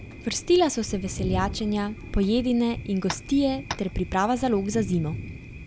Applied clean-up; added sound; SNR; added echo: none; Tap + Thunder; 10 dB; none.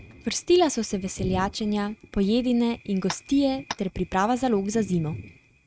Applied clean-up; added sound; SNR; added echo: neural mask model RNNoise.